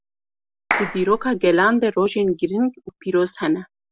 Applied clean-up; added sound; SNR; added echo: none; Clapping; 7 dB; none.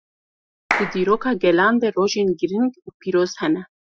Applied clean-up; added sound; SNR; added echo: classical method Wiener filter.